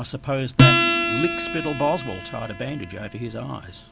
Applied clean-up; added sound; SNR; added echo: none; Acoustic guitar; -4 dB; none.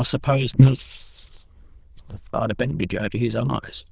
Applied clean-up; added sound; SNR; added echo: neural diffusion model UNIVERSE++.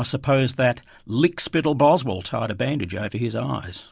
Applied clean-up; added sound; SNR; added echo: none; none; none; none.